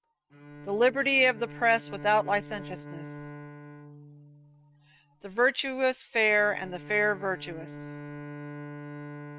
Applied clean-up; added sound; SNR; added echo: neural mask model RNNoise.